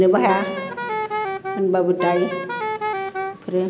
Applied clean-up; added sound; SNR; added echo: none; Wind instrument, woodwind instrument; 5 dB; none.